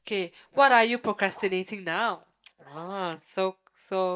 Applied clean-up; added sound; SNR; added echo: neural mask model DeepFilterNet 3.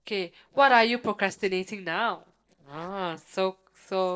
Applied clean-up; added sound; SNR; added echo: neural separator model SepFormer DNS4.